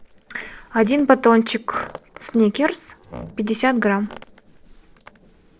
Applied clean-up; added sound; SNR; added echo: neural separator model SepFormer DNS4.